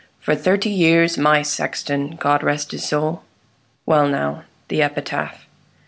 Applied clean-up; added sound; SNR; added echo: none; none; none; none.